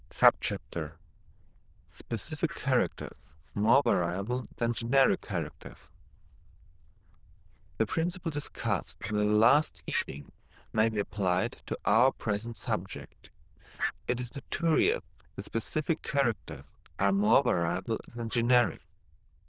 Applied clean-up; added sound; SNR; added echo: neural diffusion model UNIVERSE++.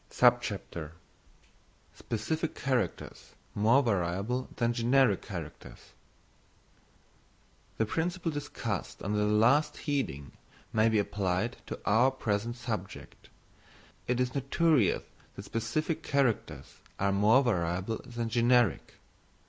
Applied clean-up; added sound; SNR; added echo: none; none; none; none.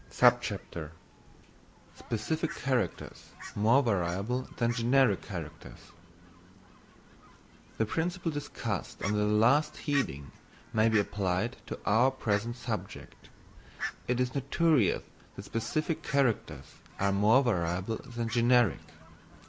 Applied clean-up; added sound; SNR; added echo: none; Fowl; 16 dB; none.